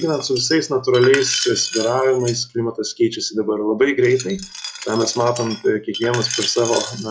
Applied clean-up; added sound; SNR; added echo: classical method log-MMSE.